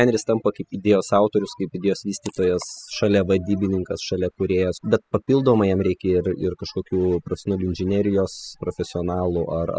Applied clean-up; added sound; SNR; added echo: classical method spectral subtraction.